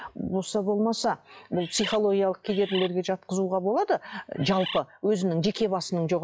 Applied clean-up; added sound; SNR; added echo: classical method log-MMSE.